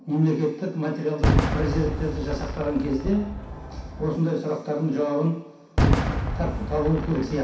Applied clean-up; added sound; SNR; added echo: none; Fireworks; 1 dB; reverberation time 0.6 s.